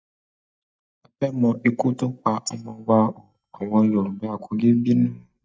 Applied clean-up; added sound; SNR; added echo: neural mask model DeepFilterNet 3.